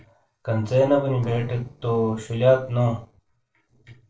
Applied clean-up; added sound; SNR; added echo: neural separator model SepFormer DNS4.